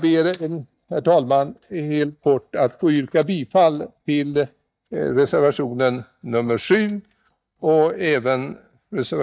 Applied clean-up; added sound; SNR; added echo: neural mask model DeepFilterNet 3.